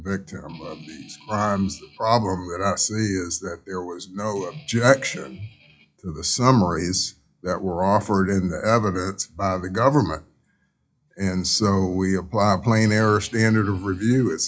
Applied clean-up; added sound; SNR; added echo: classical method WPE with log-MMSE.